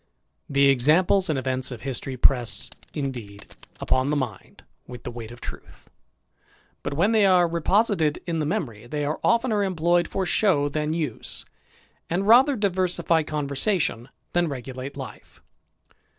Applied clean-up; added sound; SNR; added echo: neural separator model SepFormer DNS4.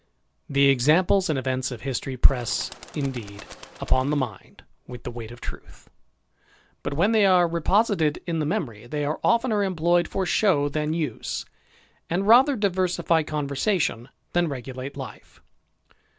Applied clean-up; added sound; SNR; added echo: none; Bird; 19 dB; none.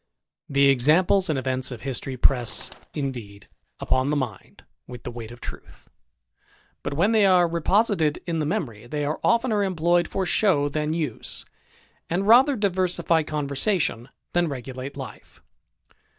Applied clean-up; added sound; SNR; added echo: neural mask model DeepFilterNet 3.